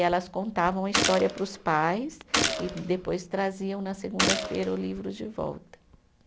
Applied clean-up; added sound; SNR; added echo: none; Gunshot, gunfire; 2 dB; none.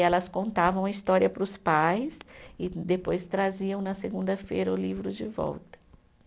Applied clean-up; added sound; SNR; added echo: none; none; none; none.